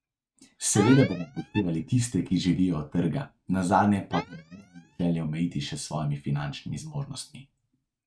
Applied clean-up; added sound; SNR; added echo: neural mask model RNNoise.